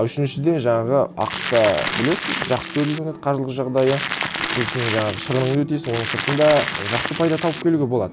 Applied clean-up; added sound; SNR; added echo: none; Crackle; 5 dB; none.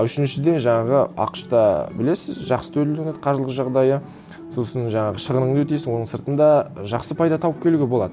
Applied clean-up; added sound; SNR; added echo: none; none; none; none.